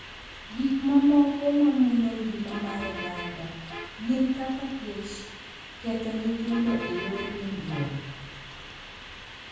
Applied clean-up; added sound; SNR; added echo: none; Bus; 13 dB; reverberation time 1.2 s.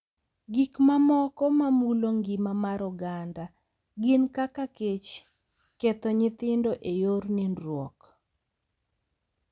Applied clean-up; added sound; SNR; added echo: none; none; none; none.